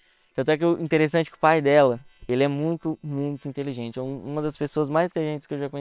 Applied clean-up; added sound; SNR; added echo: neural separator model SepFormer WHAM!.